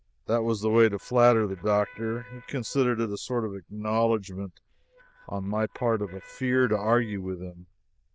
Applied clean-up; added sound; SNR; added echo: neural diffusion model UNIVERSE++.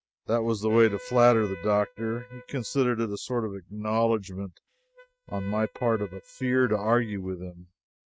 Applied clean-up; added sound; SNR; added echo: neural mask model RNNoise.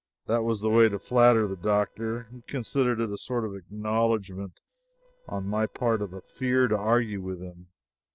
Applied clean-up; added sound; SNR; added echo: neural separator model SepFormer DNS4.